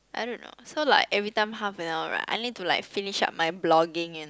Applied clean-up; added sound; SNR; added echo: none; none; none; none.